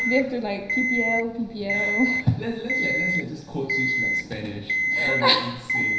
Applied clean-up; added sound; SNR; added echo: none; Alarm; 0 dB; reverberation time 0.9 s.